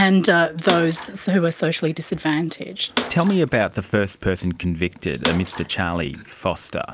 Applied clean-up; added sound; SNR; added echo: none; Bathtub (filling or washing) / Water / Splash, splatter; 12 dB; none.